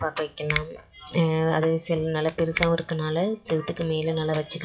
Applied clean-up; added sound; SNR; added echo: classical method WPE with log-MMSE.